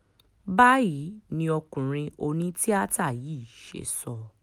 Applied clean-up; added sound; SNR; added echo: none; none; none; none.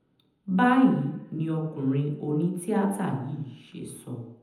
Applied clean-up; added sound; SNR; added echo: none; none; none; reverberation time 0.8 s.